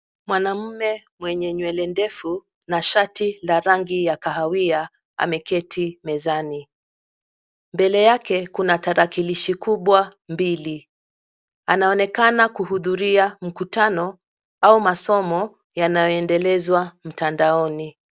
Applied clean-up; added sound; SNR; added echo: none; none; none; none.